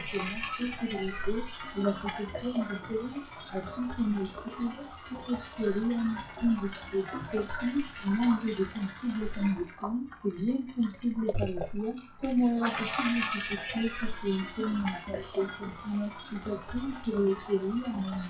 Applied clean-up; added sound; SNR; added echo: classical method WPE with log-MMSE.